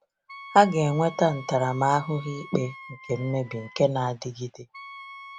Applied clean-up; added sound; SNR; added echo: none; Wind instrument, woodwind instrument; 18 dB; none.